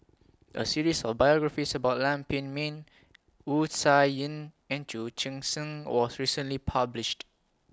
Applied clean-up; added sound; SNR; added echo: none; none; none; none.